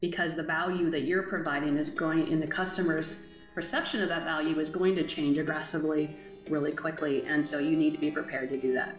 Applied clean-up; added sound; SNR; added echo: neural separator model SepFormer DNS4.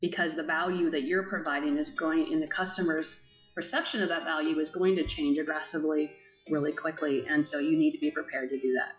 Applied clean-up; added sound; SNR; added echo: classical method WPE with log-MMSE.